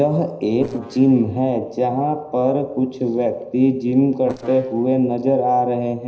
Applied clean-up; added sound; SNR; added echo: neural separator model SepFormer DNS4.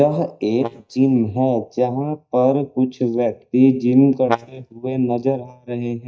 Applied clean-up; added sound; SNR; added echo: neural mask model DeepFilterNet 3.